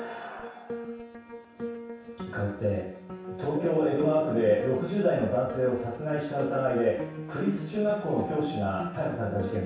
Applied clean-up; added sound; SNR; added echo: none; Piano; 11 dB; reverberation time 0.7 s.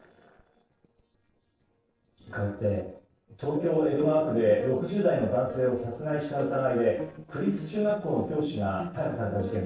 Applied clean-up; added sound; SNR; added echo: neural separator model SepFormer DNS4.